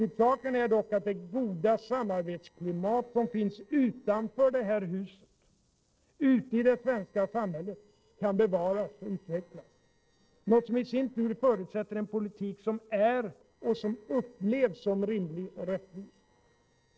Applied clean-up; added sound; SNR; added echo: neural separator model SepFormer DNS4.